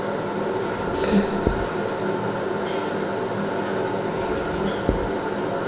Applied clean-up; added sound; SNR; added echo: none; Writing; 8 dB; reverberation time 0.9 s.